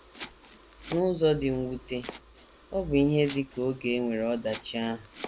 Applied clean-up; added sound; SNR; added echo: none; Domestic sounds, home sounds; 18 dB; none.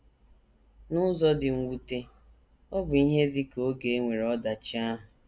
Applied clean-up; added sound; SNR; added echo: none; none; none; none.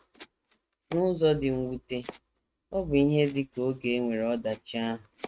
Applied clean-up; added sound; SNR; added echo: neural mask model RNNoise.